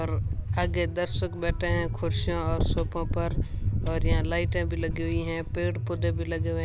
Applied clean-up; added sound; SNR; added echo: none; Cupboard open or close; 14 dB; none.